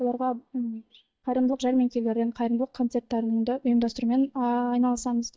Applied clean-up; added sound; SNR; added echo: neural mask model DeepFilterNet 3.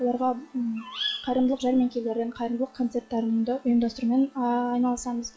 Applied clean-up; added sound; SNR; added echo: classical method log-MMSE.